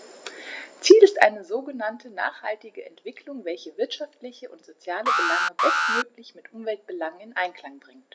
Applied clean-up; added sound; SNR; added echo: none; Alarm; 0 dB; none.